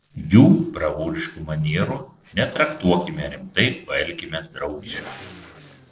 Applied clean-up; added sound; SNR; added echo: neural separator model SepFormer DNS4.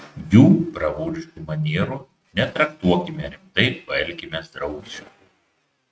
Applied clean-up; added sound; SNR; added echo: neural mask model RNNoise.